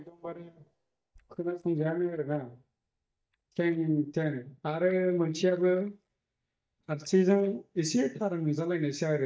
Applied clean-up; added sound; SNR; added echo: neural mask model DeepFilterNet 3.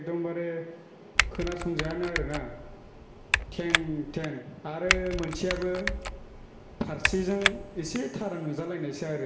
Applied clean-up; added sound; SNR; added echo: none; Typing; -1 dB; reverberation time 1.0 s.